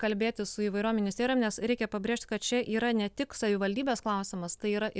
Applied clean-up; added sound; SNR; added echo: none; none; none; none.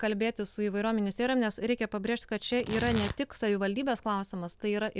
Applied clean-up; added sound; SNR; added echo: none; Tearing; 9 dB; none.